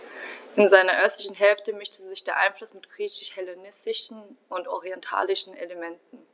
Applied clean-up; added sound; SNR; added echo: none; none; none; none.